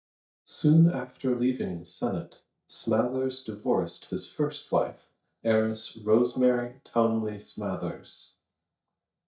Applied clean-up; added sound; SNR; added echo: neural mask model DeepFilterNet 3.